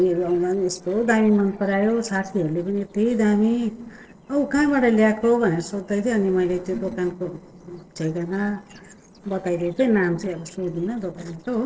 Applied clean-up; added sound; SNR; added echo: neural separator model SepFormer DNS4.